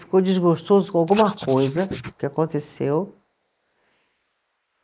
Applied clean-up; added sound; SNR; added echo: neural mask model Resemble Enhance denoiser.